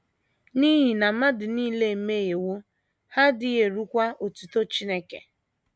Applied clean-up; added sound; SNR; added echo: none; none; none; none.